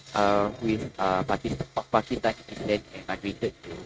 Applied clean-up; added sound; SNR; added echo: neural mask model RNNoise.